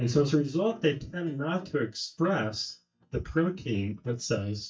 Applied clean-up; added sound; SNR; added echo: neural mask model DeepFilterNet 3.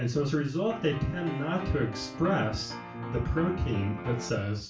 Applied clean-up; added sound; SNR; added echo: none; Piano; 9 dB; reverberation time 0.3 s.